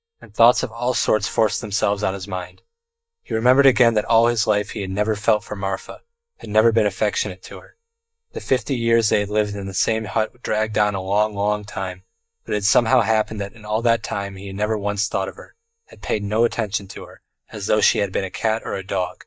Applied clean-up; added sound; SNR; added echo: neural mask model DeepFilterNet 3.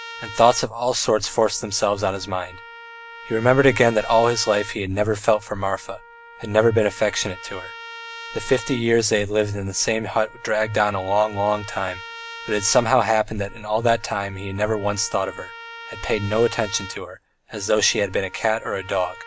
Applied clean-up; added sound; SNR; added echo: none; Trumpet; 17 dB; none.